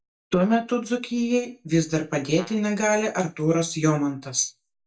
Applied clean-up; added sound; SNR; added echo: neural mask model DeepFilterNet 3.